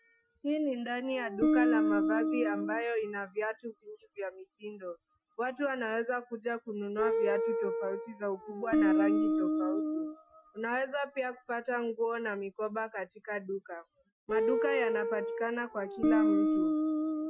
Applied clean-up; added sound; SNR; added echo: classical method Wiener filter.